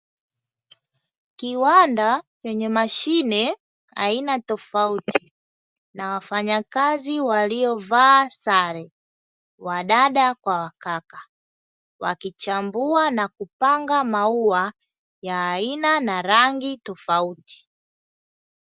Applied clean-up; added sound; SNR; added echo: none; none; none; none.